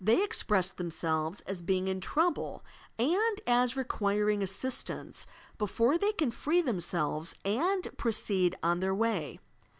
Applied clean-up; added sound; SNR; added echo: none; none; none; none.